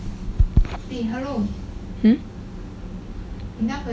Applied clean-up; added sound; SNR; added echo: none; none; none; none.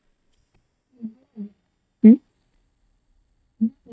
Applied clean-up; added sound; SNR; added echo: neural mask model DeepFilterNet 3.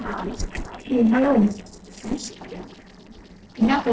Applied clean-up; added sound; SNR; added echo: neural separator model SepFormer DNS4.